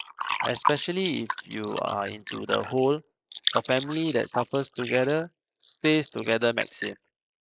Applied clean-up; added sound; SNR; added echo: neural mask model Resemble Enhance denoiser.